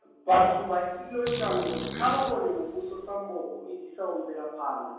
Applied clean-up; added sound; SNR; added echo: none; Fart; 11 dB; reverberation time 1.3 s.